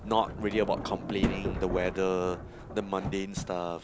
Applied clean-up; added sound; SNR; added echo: none; Sliding door; 5 dB; none.